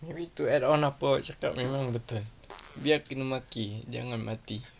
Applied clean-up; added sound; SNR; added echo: none; Fart; 17 dB; none.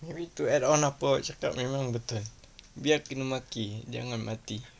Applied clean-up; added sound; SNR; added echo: none; none; none; none.